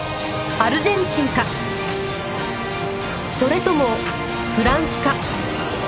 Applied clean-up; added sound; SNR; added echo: none; Rain; 16 dB; none.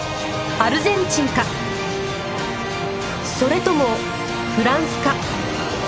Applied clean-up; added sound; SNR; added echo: none; none; none; none.